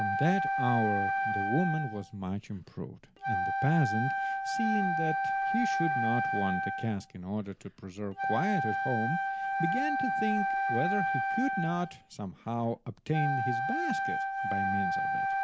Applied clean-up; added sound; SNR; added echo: none; Wind instrument, woodwind instrument; -2 dB; none.